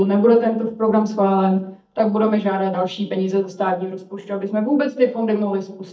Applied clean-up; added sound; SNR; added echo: neural mask model DeepFilterNet 3.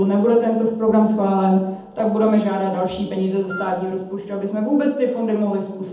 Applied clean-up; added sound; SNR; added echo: none; Wind instrument, woodwind instrument; 15 dB; reverberation time 0.8 s.